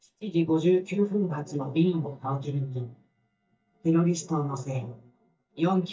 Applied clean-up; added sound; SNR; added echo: neural mask model DeepFilterNet 3.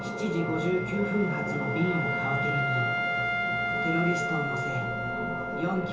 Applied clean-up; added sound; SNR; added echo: none; Wind instrument, woodwind instrument; 1 dB; reverberation time 0.6 s.